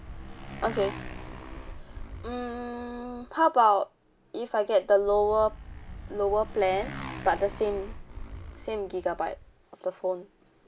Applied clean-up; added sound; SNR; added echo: none; Motorcycle; 13 dB; none.